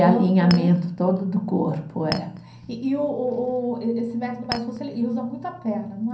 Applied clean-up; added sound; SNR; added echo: none; Chink, clink; 12 dB; reverberation time 0.6 s.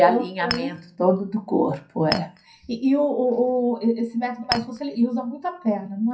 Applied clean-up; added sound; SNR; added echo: classical method WPE with log-MMSE.